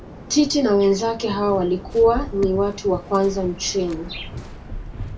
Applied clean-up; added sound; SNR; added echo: none; Waves, surf; 12 dB; reverberation time 0.2 s.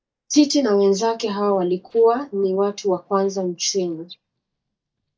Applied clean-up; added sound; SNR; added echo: neural mask model DeepFilterNet 3.